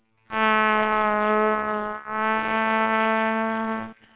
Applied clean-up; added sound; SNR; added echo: neural separator model SepFormer WHAMR!.